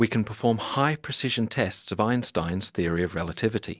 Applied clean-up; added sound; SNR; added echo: none; none; none; none.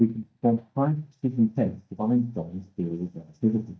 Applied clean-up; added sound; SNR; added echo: neural mask model DeepFilterNet 3.